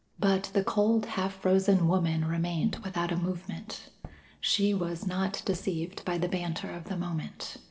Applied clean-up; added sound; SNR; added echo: neural separator model SepFormer DNS4.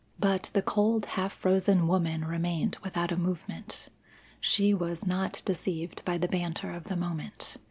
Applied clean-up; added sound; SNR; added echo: none; none; none; none.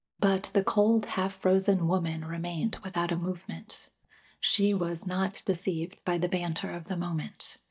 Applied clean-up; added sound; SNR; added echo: neural mask model DeepFilterNet 3.